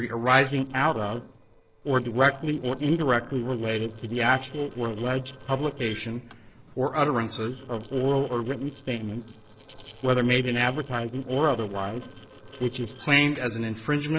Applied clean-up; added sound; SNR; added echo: neural separator model SepFormer DNS4.